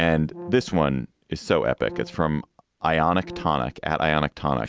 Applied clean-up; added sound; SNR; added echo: none; Brass instrument; 18 dB; none.